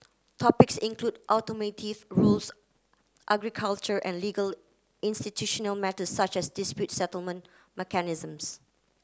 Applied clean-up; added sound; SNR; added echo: none; none; none; none.